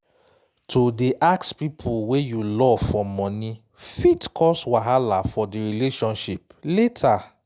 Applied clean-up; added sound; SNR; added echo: none; none; none; none.